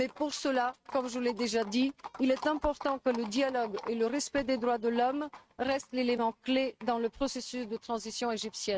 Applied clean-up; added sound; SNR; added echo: neural mask model RNNoise.